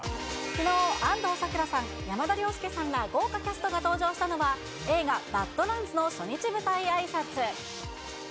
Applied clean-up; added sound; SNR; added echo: none; none; none; none.